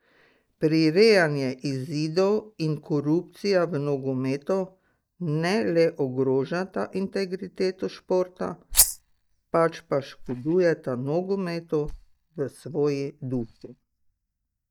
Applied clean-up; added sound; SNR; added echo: neural mask model DeepFilterNet 3.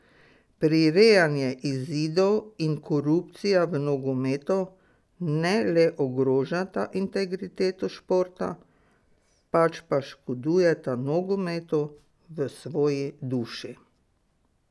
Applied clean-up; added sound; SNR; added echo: none; none; none; none.